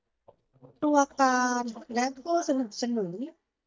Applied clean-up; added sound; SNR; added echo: neural mask model DeepFilterNet 3.